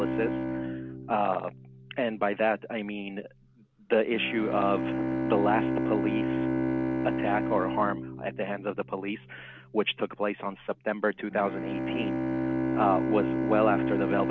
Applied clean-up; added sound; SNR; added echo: none; Bowed string instrument; 1 dB; none.